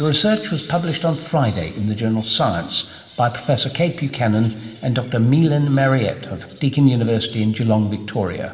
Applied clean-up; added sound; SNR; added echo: none; none; none; reverberation time 1.5 s.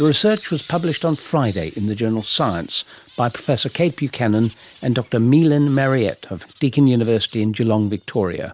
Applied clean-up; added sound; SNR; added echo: none; none; none; none.